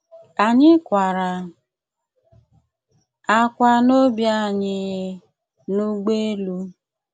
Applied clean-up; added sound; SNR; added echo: none; none; none; none.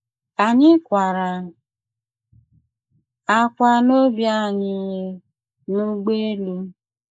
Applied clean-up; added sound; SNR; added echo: neural mask model Resemble Enhance denoiser.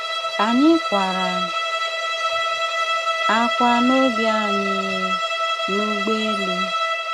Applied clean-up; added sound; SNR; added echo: none; Bowed string instrument; 0 dB; none.